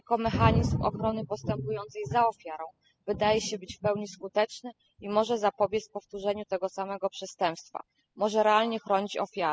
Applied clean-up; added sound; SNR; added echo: classical method spectral subtraction.